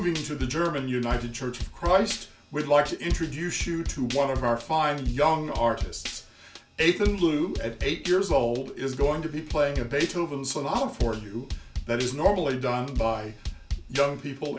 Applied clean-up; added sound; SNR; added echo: none; Drum kit; 8 dB; none.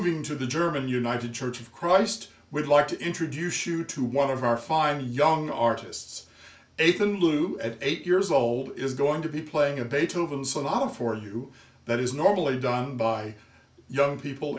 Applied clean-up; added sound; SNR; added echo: none; none; none; none.